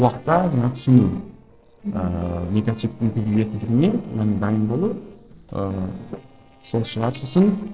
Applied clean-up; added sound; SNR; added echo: neural separator model SepFormer DNS4.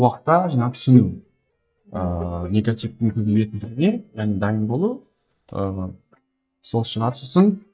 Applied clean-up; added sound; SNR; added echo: neural mask model DeepFilterNet 3.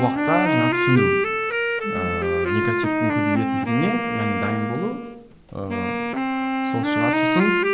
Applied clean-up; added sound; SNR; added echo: none; Wind instrument, woodwind instrument; -3 dB; none.